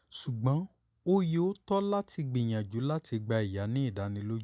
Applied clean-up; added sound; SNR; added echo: none; none; none; none.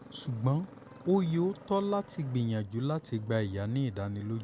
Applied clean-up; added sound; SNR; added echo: none; Motorcycle; 19 dB; none.